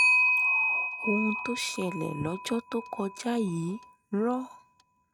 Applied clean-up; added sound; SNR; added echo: neural mask model RNNoise.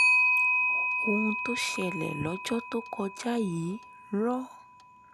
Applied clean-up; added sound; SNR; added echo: none; Clock; -3 dB; none.